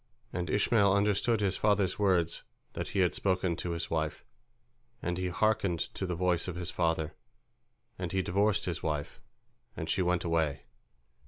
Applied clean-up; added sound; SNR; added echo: none; none; none; none.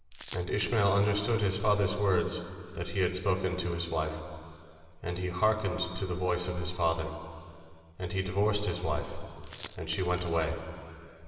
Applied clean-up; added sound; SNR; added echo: none; Coin (dropping); 19 dB; reverberation time 2.7 s.